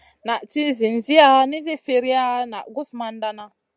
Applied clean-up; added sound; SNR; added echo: none; none; none; none.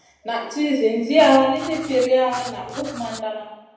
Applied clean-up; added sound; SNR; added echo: none; Writing; 17 dB; reverberation time 0.9 s.